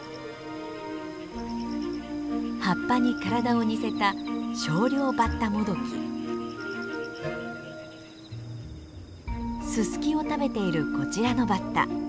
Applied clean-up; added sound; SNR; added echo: none; Dog; 20 dB; none.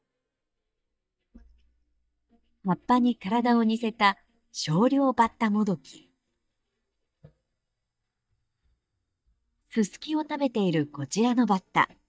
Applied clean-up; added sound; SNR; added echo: neural mask model DeepFilterNet 3.